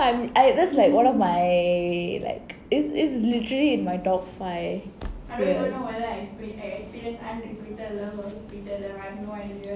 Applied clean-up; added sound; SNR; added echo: none; none; none; none.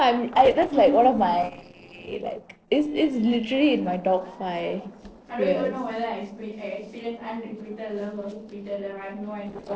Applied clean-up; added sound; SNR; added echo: neural separator model SepFormer DNS4.